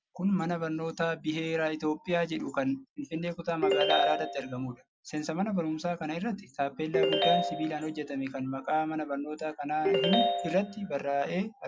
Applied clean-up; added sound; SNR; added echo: none; Ringtone; -2 dB; none.